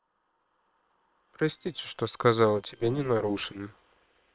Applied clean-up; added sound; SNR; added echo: neural separator model SepFormer WHAM!.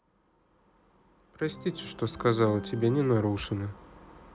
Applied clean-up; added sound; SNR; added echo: none; Organ; 16 dB; none.